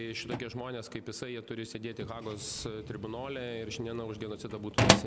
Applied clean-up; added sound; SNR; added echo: none; Drawer open or close; -5 dB; none.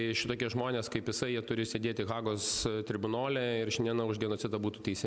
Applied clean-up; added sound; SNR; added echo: none; none; none; none.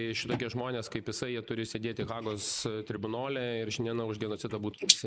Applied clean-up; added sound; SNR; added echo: neural mask model Resemble Enhance denoiser.